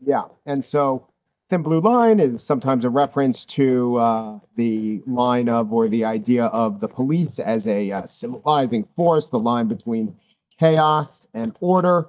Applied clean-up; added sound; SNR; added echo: neural mask model DeepFilterNet 3.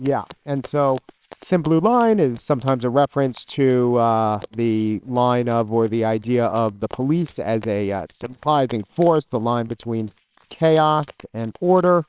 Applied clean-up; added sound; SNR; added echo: neural separator model SepFormer WHAMR!.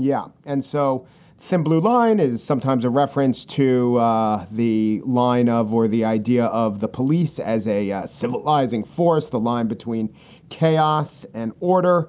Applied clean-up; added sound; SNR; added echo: none; none; none; none.